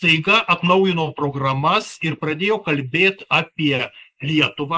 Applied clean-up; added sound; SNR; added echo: neural mask model Resemble Enhance denoiser.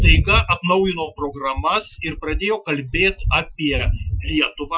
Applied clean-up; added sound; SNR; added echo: classical method Wiener filter.